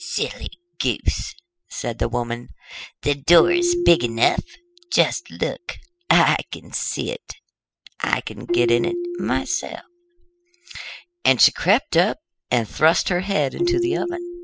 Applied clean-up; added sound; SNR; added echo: classical method spectral subtraction.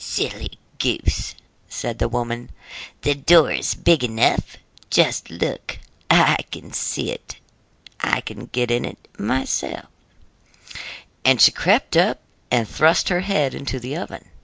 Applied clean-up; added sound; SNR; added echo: none; none; none; none.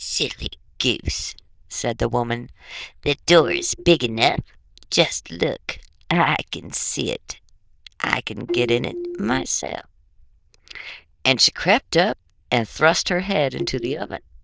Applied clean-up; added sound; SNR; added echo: neural diffusion model UNIVERSE++.